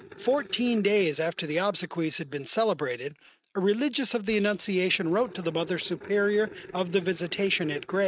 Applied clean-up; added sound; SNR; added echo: neural mask model RNNoise.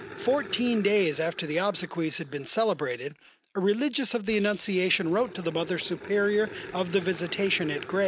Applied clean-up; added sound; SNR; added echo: none; Growling; 16 dB; none.